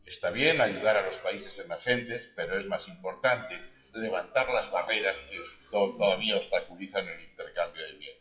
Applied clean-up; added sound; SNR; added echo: classical method WPE with log-MMSE.